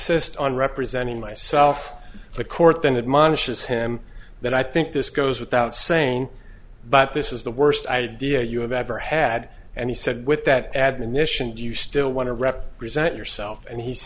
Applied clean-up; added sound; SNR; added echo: none; none; none; none.